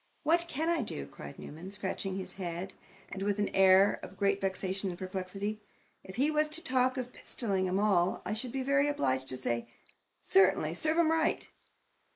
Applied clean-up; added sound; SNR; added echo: neural mask model Resemble Enhance denoiser.